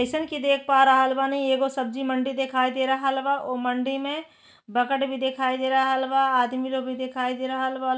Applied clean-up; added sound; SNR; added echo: none; none; none; none.